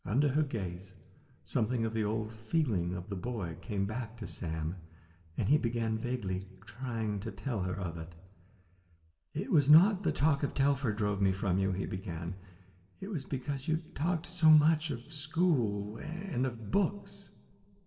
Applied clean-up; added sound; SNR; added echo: none; none; none; reverberation time 1.4 s.